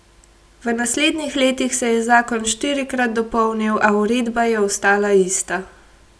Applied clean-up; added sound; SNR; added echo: none; none; none; none.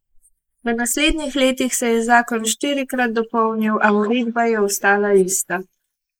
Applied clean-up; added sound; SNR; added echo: neural mask model Resemble Enhance denoiser.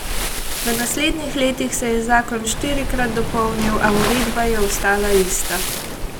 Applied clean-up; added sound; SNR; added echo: none; Waves, surf; 2 dB; none.